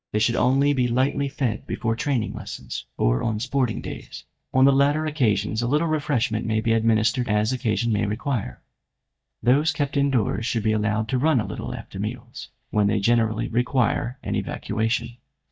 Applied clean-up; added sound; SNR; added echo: neural mask model DeepFilterNet 3.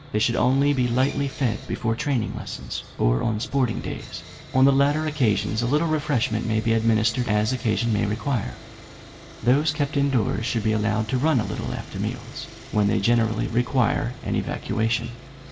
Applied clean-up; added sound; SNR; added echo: none; Sawing; 18 dB; reverberation time 0.7 s.